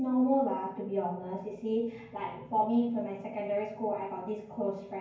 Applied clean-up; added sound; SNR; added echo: none; none; none; reverberation time 0.9 s.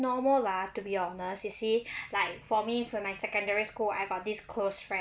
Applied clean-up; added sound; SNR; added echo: none; none; none; none.